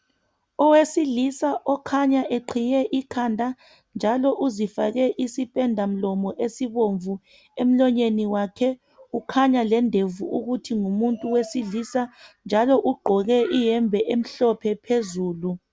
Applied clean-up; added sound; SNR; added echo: none; none; none; none.